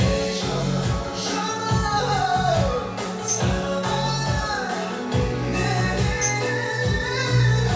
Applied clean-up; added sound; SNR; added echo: none; Tambourine; 12 dB; reverberation time 0.7 s.